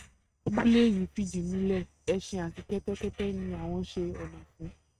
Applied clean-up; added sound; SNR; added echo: neural mask model RNNoise.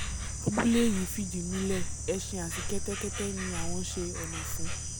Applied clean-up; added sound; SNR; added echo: none; Insect; 1 dB; none.